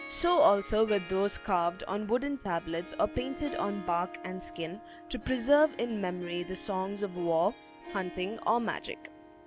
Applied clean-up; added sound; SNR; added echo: none; Harp; 15 dB; none.